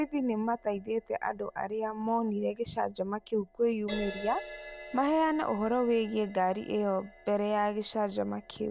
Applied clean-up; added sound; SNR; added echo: none; Crash cymbal; 17 dB; none.